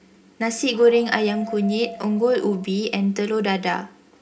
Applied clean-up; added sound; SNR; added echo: none; Dog; 17 dB; reverberation time 0.3 s.